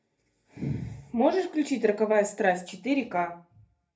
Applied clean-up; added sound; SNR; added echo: none; none; none; reverberation time 0.3 s.